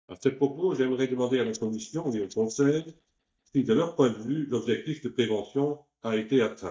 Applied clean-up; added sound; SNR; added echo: neural mask model DeepFilterNet 3.